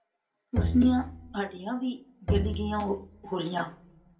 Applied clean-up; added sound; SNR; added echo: none; Bowed string instrument; 3 dB; reverberation time 0.2 s.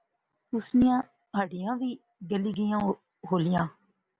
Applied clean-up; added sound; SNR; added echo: none; none; none; none.